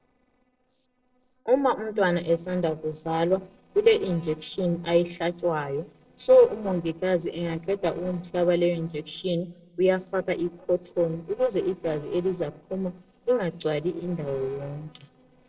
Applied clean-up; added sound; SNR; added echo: neural separator model SepFormer DNS4.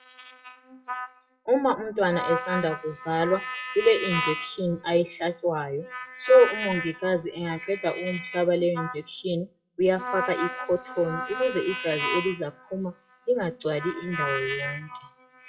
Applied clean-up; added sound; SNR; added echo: classical method WPE with log-MMSE.